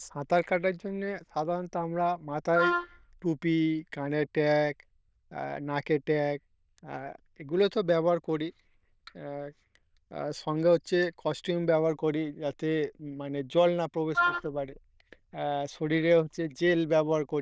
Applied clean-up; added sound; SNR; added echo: neural diffusion model UNIVERSE++.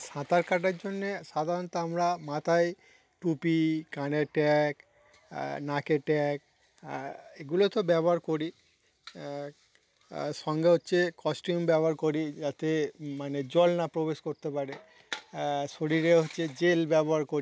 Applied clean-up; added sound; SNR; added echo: none; none; none; none.